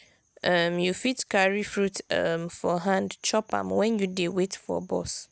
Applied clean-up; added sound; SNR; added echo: none; none; none; none.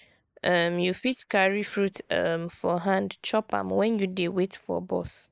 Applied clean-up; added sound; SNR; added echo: neural mask model Resemble Enhance denoiser.